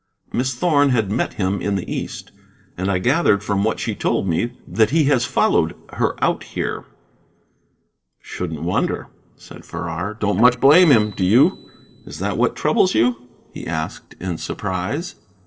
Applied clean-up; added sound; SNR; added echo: neural separator model SepFormer DNS4.